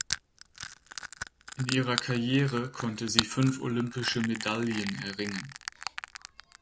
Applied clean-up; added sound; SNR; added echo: none; Crushing; 6 dB; none.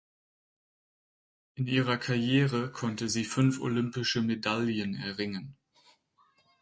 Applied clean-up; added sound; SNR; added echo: none; none; none; none.